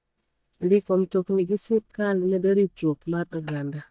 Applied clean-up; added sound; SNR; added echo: neural mask model DeepFilterNet 3.